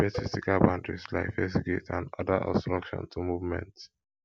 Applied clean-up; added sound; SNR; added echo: none; Cowbell; 17 dB; none.